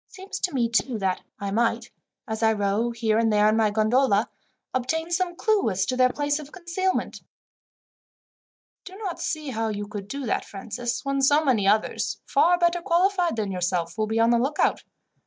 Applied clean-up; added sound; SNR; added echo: neural mask model DeepFilterNet 3.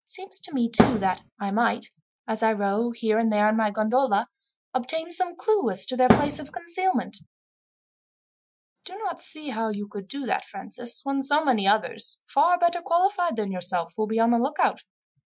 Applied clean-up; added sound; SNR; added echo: classical method Wiener filter.